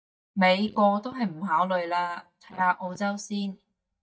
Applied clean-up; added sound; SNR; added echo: neural mask model DeepFilterNet 3.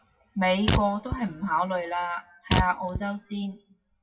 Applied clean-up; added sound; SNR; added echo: classical method WPE with log-MMSE.